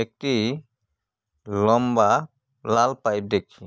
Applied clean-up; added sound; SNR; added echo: none; none; none; none.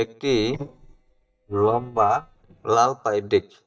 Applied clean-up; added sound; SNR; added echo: neural mask model DeepFilterNet 3.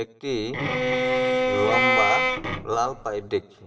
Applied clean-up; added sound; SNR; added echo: none; Bowed string instrument; -4 dB; reverberation time 2.2 s.